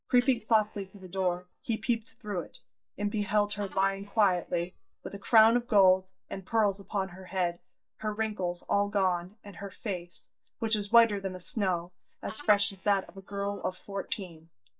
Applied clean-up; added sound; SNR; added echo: neural mask model DeepFilterNet 3.